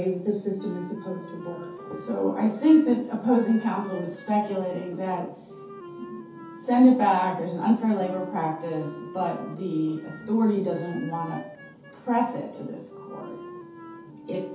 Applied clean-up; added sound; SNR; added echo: none; Wind instrument, woodwind instrument; 18 dB; reverberation time 0.5 s.